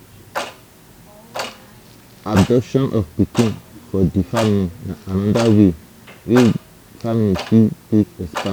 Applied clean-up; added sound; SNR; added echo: none; Clock; 13 dB; none.